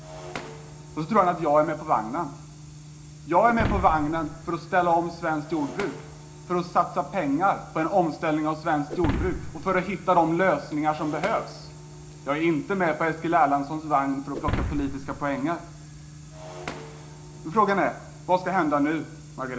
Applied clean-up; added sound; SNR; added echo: none; Shatter; 12 dB; reverberation time 0.4 s.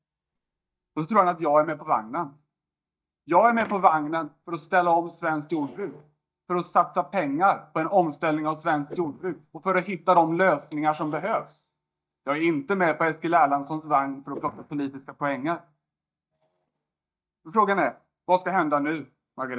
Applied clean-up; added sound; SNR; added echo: neural mask model DeepFilterNet 3.